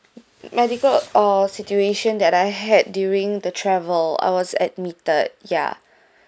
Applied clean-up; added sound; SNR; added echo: none; none; none; none.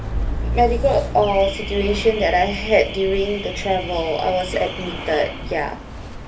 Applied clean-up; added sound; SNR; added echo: none; Alarm / Car; 6 dB; reverberation time 0.3 s.